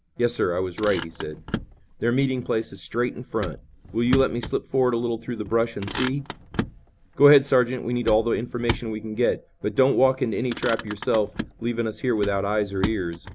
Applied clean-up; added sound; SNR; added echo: none; Motor vehicle (road); 12 dB; none.